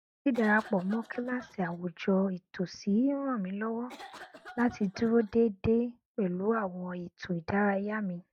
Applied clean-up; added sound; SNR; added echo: none; Cough; 19 dB; none.